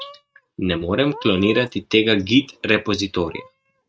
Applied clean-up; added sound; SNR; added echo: neural mask model RNNoise.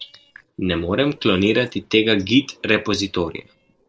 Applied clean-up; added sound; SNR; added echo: neural separator model SepFormer DNS4.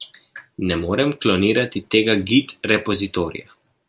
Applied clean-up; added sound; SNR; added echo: none; none; none; none.